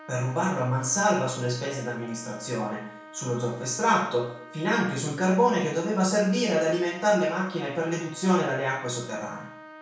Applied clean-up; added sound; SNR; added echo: none; Trumpet; 19 dB; reverberation time 0.6 s.